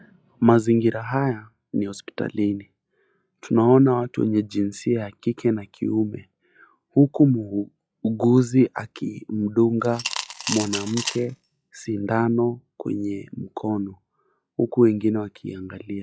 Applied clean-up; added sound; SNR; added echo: classical method log-MMSE.